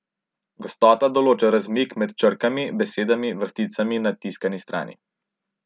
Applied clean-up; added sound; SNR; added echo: none; none; none; none.